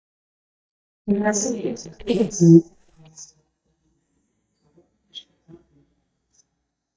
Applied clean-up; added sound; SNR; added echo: neural mask model DeepFilterNet 3.